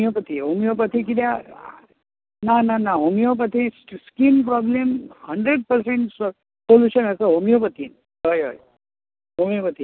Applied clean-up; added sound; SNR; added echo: none; none; none; none.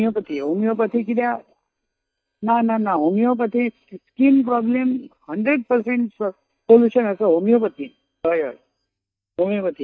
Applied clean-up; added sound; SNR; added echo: neural mask model DeepFilterNet 3.